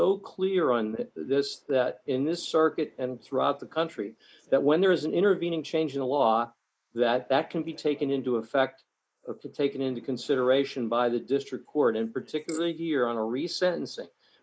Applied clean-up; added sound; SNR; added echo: neural mask model Resemble Enhance denoiser.